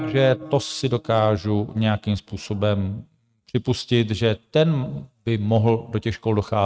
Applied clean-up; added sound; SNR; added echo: neural mask model RNNoise.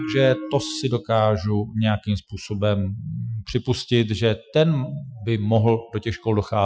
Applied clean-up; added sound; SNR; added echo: classical method Wiener filter.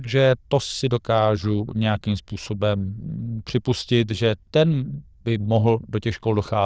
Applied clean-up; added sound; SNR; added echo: neural diffusion model UNIVERSE++.